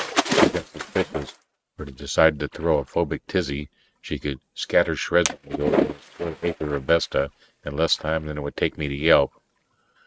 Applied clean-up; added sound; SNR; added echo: neural mask model RNNoise.